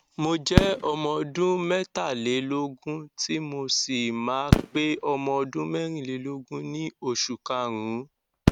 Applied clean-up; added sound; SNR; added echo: neural mask model RNNoise.